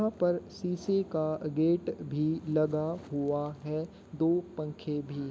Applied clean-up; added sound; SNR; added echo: none; none; none; none.